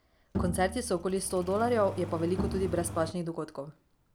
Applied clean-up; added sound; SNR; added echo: none; Engine starting + Bowed string instrument; 7 dB; none.